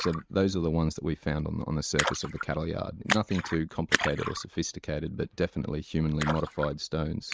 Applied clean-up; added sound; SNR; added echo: neural mask model RNNoise.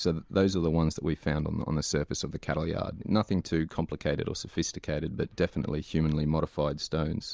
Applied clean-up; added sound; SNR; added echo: none; none; none; none.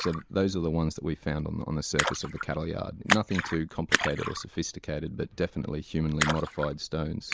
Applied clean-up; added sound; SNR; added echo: none; Splash, splatter; 4 dB; none.